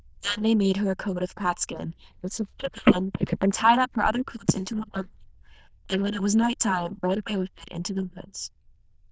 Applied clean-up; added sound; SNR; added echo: neural diffusion model UNIVERSE++.